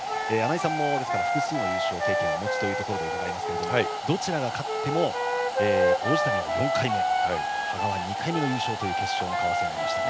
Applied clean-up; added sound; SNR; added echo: none; Domestic sounds, home sounds + Wind instrument, woodwind instrument; -4 dB; none.